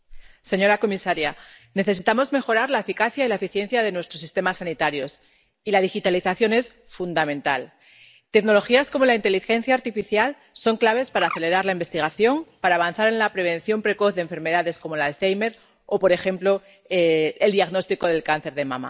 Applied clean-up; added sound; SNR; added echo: neural mask model Resemble Enhance denoiser.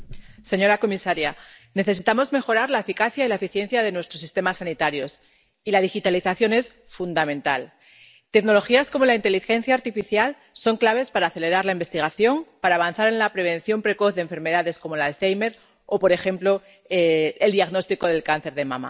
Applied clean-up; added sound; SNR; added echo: none; none; none; none.